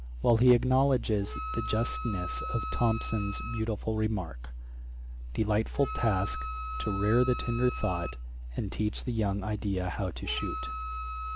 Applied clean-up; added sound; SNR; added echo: none; Wind instrument, woodwind instrument; 11 dB; none.